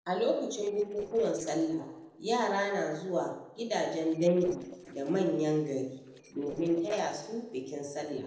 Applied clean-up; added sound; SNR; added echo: neural separator model SepFormer DNS4.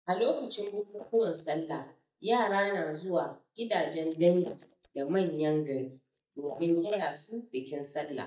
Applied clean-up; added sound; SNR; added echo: neural mask model DeepFilterNet 3.